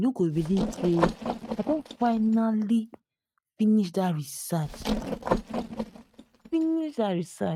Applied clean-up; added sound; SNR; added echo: neural mask model RNNoise.